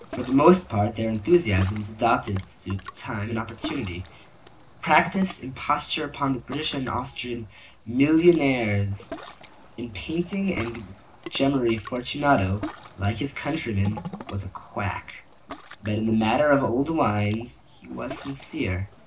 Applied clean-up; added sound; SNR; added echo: none; Ocean; 17 dB; reverberation time 0.4 s.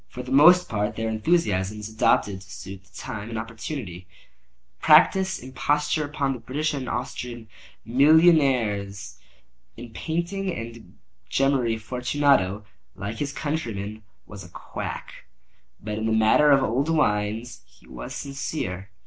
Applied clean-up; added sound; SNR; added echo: none; none; none; none.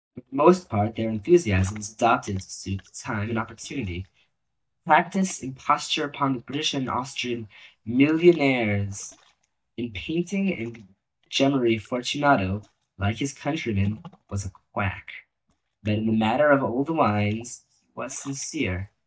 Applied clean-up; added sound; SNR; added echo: neural mask model DeepFilterNet 3.